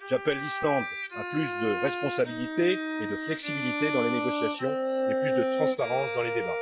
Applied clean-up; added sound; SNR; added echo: classical method log-MMSE.